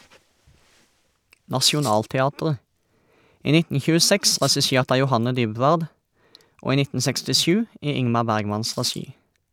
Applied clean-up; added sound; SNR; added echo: none; Rattle (instrument); 15 dB; none.